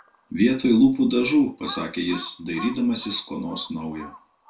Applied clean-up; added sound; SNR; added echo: none; Crow; 20 dB; reverberation time 0.2 s.